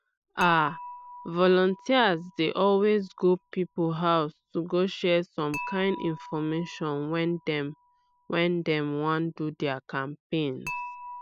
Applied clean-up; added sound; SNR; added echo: none; Dishes, pots, and pans / Chink, clink; 17 dB; none.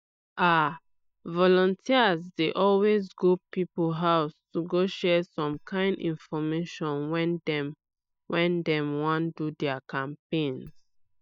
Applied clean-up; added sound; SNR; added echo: neural mask model DeepFilterNet 3.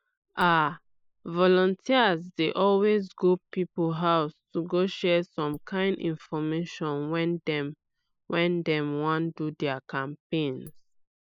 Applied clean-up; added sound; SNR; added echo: neural mask model Resemble Enhance denoiser.